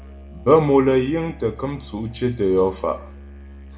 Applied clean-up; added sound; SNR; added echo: none; Musical instrument; 18 dB; reverberation time 0.5 s.